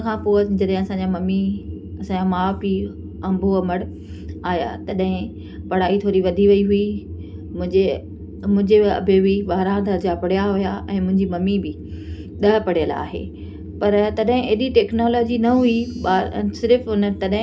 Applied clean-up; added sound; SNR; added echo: none; none; none; reverberation time 0.3 s.